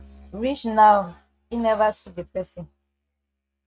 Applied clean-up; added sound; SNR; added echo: neural mask model RNNoise.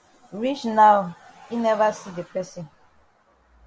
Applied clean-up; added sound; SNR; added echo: none; none; none; none.